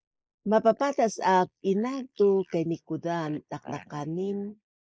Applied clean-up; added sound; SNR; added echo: neural mask model Resemble Enhance denoiser.